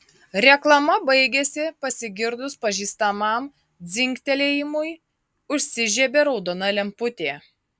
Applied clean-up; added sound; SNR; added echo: none; none; none; none.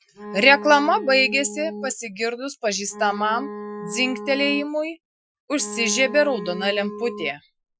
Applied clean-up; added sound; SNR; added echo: classical method Wiener filter.